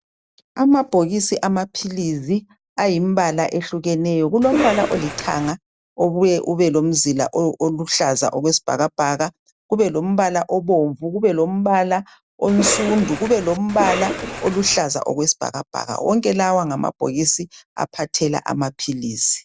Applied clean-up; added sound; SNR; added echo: none; Cough; 6 dB; none.